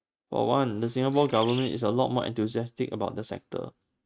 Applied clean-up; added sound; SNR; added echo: neural mask model RNNoise.